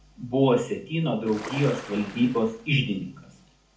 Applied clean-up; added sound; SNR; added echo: none; Ocean; 14 dB; reverberation time 0.4 s.